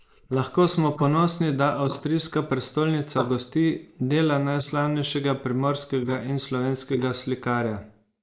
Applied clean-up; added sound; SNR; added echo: neural mask model Resemble Enhance denoiser.